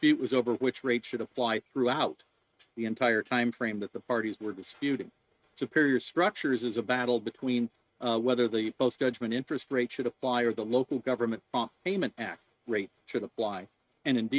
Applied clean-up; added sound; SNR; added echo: neural mask model RNNoise.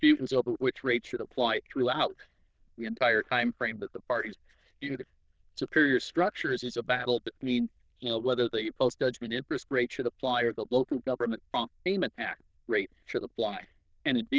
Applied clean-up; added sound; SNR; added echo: neural diffusion model UNIVERSE++.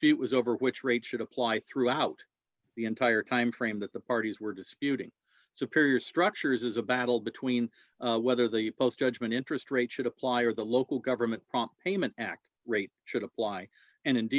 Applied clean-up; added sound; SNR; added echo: none; none; none; none.